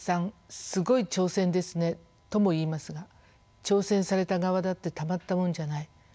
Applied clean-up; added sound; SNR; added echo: none; none; none; none.